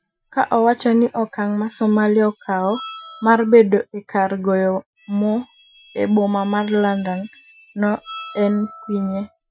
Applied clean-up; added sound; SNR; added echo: classical method Wiener filter.